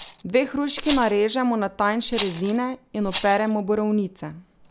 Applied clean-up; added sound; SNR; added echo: none; Rattle; 5 dB; none.